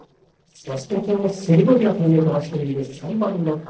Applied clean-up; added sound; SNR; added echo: neural separator model SepFormer DNS4.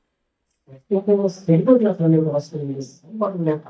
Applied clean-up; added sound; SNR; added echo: neural mask model DeepFilterNet 3.